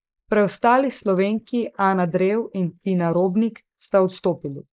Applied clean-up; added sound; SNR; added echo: neural mask model Resemble Enhance denoiser.